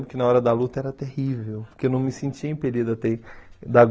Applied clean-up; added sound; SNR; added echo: none; none; none; none.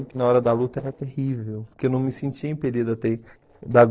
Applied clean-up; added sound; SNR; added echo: neural separator model SepFormer DNS4.